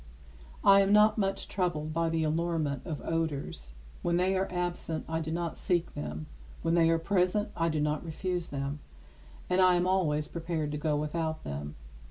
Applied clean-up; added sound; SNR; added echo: none; none; none; none.